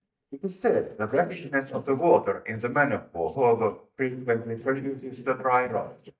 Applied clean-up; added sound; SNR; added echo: neural mask model DeepFilterNet 3.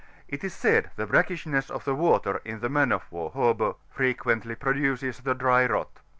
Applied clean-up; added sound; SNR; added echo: none; none; none; none.